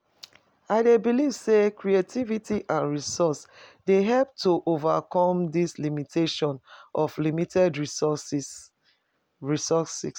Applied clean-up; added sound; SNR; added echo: none; none; none; none.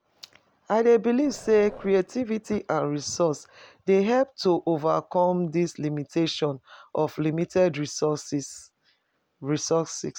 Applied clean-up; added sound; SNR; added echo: none; Growling; 20 dB; none.